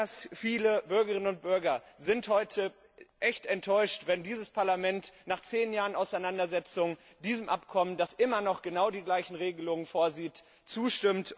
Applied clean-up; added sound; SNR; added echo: none; none; none; none.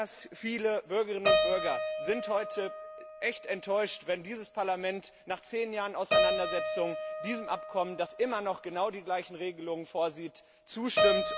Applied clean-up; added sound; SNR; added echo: none; Keyboard (musical); 0 dB; none.